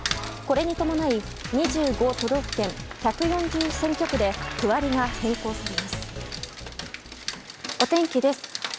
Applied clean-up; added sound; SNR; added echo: none; Rain; 10 dB; none.